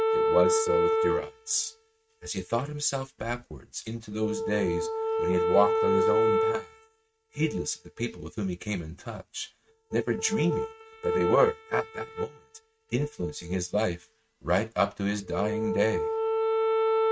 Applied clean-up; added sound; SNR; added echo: neural mask model RNNoise.